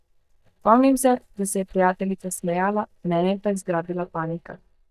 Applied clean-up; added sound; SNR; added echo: neural mask model DeepFilterNet 3.